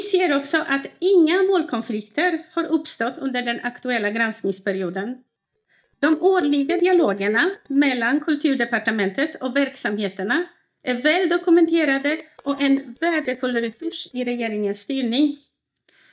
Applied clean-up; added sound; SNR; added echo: neural mask model DeepFilterNet 3.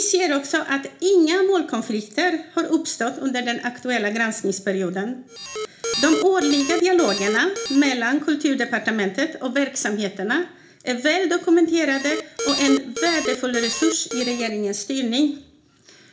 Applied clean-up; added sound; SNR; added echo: none; Alarm; 6 dB; reverberation time 0.4 s.